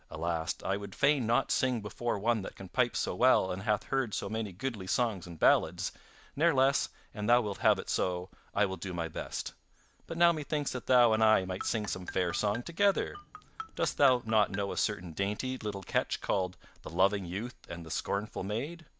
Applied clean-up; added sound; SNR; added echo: none; Marimba, xylophone; 14 dB; none.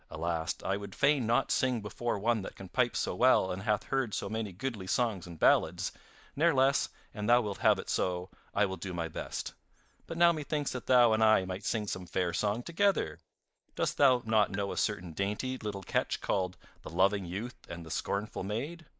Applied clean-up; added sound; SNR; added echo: neural mask model Resemble Enhance denoiser.